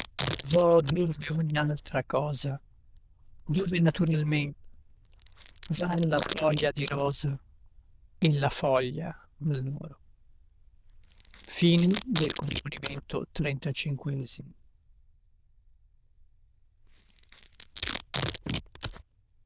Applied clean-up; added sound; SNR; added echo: neural diffusion model UNIVERSE++.